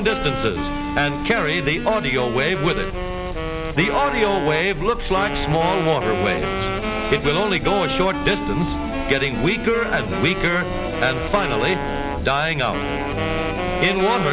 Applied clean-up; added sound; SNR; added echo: none; Wind instrument, woodwind instrument; 6 dB; none.